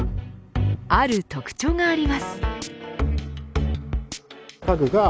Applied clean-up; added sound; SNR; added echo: none; none; none; none.